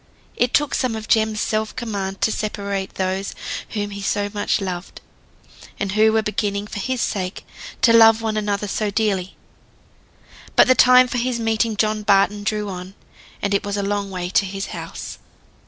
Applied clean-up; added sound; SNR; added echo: none; none; none; none.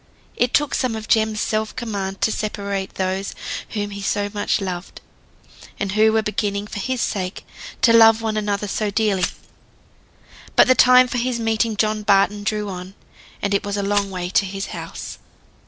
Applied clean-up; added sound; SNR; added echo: none; Glass; 12 dB; none.